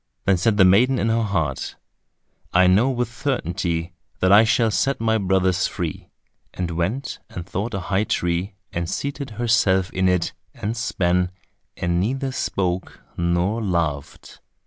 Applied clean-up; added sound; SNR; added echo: none; none; none; none.